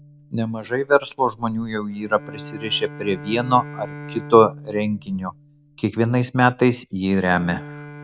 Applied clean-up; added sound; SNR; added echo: none; Bowed string instrument; 17 dB; none.